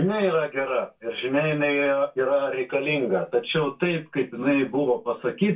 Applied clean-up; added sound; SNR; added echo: none; none; none; reverberation time 0.2 s.